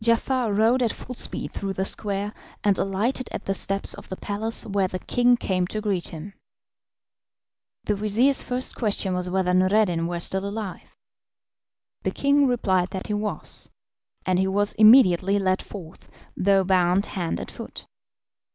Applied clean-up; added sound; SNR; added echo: none; none; none; none.